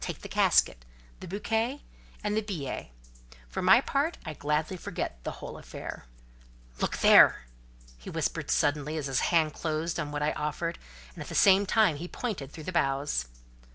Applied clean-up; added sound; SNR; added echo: none; none; none; none.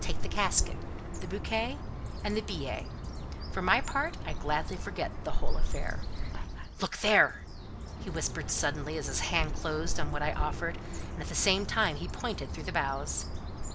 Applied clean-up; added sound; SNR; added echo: none; Bird; -1 dB; none.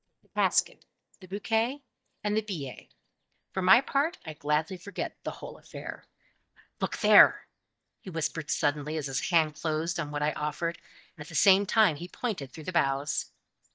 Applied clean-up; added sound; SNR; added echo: neural mask model DeepFilterNet 3.